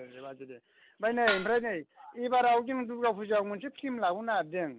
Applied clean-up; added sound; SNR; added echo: none; Dishes, pots, and pans; 5 dB; none.